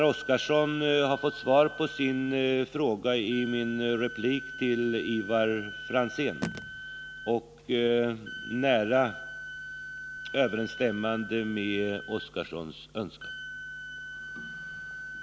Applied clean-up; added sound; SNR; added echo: none; Wind instrument, woodwind instrument + Telephone; 12 dB; none.